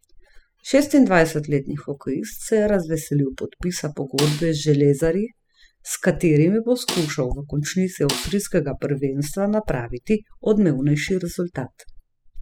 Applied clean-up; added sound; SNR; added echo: classical method spectral subtraction.